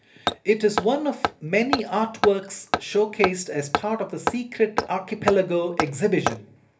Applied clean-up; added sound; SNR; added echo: none; Hammer; 5 dB; reverberation time 0.3 s.